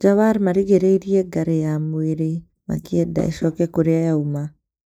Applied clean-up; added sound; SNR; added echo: neural mask model Resemble Enhance denoiser.